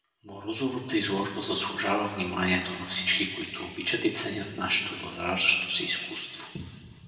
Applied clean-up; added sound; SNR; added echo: none; none; none; reverberation time 2.1 s.